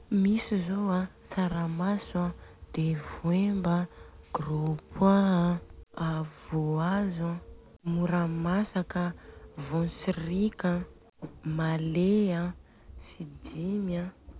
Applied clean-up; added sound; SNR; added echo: none; none; none; none.